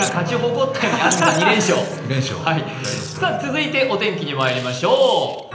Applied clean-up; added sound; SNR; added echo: none; Wild animals; 15 dB; reverberation time 0.8 s.